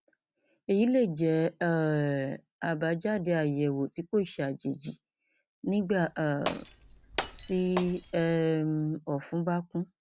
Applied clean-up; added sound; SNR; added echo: none; Glass; 8 dB; none.